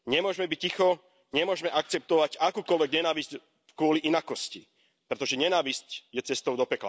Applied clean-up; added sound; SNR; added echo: none; none; none; none.